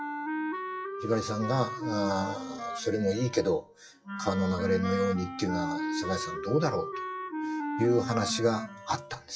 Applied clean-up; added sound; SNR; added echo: classical method WPE with log-MMSE.